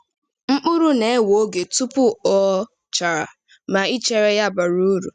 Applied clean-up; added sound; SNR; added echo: none; none; none; none.